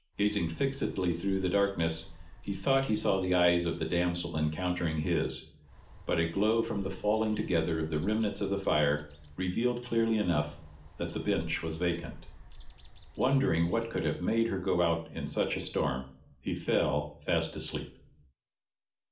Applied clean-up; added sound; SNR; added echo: none; Bird; 17 dB; reverberation time 0.4 s.